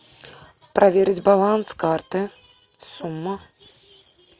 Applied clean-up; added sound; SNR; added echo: none; none; none; none.